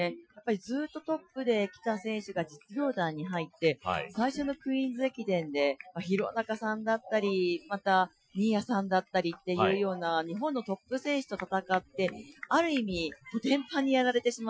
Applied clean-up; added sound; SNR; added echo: classical method Wiener filter.